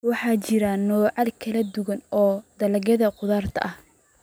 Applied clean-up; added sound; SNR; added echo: none; none; none; none.